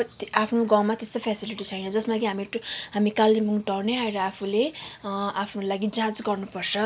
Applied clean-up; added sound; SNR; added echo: none; none; none; none.